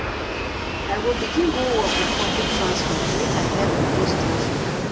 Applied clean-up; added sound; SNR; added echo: none; Fixed-wing aircraft, airplane; -5 dB; reverberation time 1.2 s.